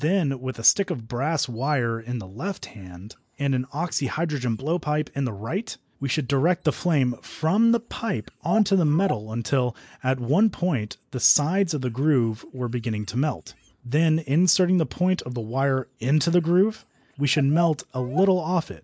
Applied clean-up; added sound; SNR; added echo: neural mask model Resemble Enhance denoiser.